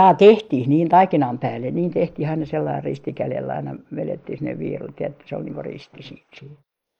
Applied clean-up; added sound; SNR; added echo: neural mask model Resemble Enhance denoiser.